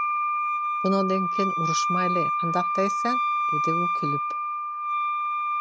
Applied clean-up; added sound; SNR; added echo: none; Wind instrument, woodwind instrument; -5 dB; none.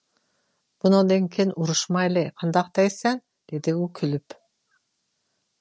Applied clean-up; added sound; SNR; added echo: none; none; none; none.